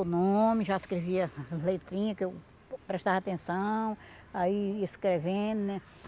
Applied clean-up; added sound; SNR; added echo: none; none; none; none.